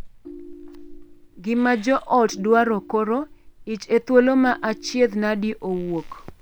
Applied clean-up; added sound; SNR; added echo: none; Meow / Purr + Ringtone; 19 dB; none.